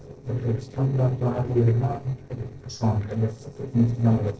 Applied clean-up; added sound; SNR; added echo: neural separator model SepFormer DNS4.